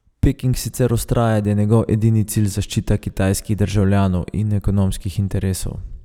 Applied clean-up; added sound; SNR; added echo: none; none; none; none.